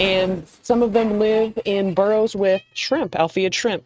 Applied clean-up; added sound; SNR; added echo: neural mask model RNNoise.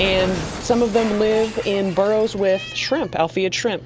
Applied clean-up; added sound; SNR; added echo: none; Cat; 12 dB; none.